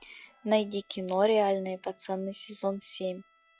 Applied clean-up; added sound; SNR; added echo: classical method log-MMSE.